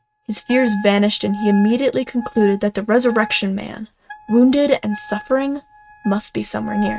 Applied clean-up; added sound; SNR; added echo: neural mask model RNNoise.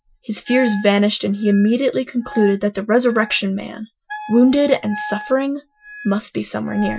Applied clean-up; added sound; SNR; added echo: classical method Wiener filter.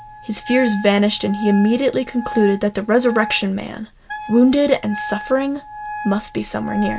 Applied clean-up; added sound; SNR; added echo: none; Wind instrument, woodwind instrument; 13 dB; none.